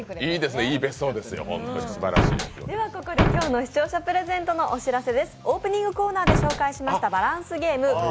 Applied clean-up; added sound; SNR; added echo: none; Slam; -4 dB; none.